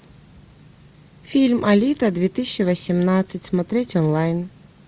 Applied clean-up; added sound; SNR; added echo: none; none; none; none.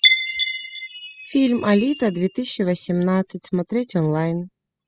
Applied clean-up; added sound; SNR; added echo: classical method spectral subtraction.